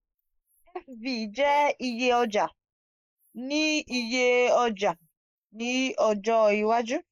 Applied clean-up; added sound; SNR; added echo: neural mask model Resemble Enhance denoiser.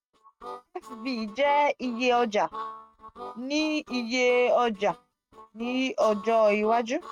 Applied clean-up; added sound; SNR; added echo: neural mask model RNNoise.